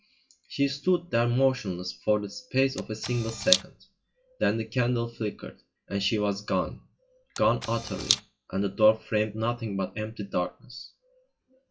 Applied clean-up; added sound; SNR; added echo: classical method WPE with log-MMSE.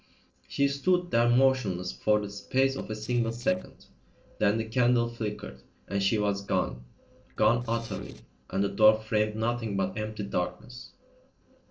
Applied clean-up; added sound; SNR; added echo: neural separator model SepFormer DNS4.